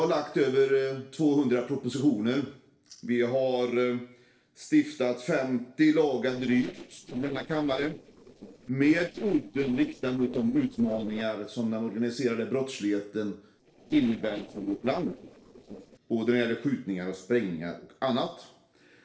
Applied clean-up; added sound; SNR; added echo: neural separator model SepFormer DNS4.